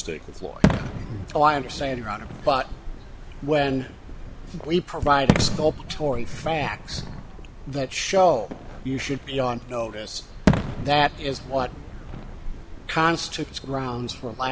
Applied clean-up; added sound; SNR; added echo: none; Fireworks; 4 dB; none.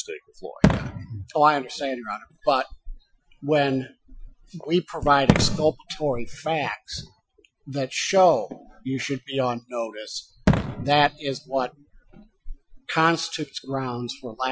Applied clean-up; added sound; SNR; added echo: classical method Wiener filter.